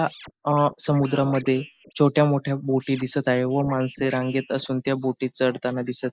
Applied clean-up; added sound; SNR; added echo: neural mask model Resemble Enhance denoiser.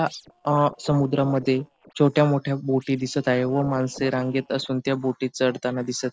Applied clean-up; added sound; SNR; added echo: neural separator model SepFormer DNS4.